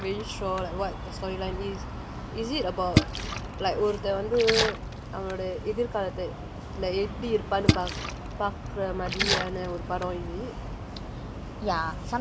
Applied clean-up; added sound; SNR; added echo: none; Splash, splatter; 4 dB; none.